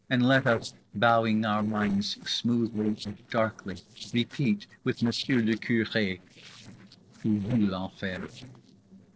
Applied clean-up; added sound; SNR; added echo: neural separator model SepFormer DNS4.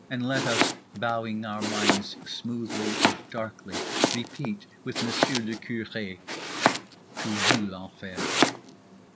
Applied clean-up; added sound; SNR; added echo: none; Domestic sounds, home sounds; -4 dB; none.